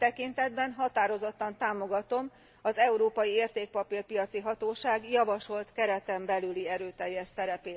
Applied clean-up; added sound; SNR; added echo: none; none; none; none.